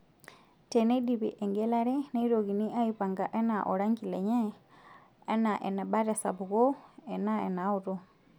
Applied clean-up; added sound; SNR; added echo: none; none; none; none.